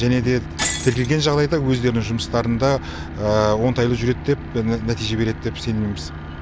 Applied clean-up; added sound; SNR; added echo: none; Shatter; 16 dB; none.